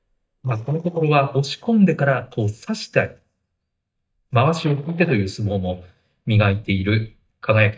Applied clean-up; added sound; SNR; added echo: neural mask model DeepFilterNet 3.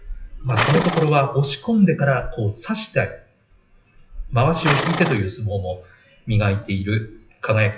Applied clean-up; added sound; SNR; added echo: classical method WPE with log-MMSE.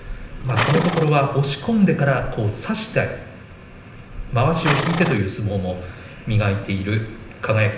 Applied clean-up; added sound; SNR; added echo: none; Livestock, farm animals, working animals; 10 dB; reverberation time 0.9 s.